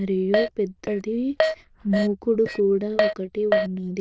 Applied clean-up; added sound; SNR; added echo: neural diffusion model UNIVERSE++.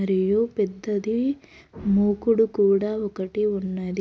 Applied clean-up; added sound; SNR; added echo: none; none; none; none.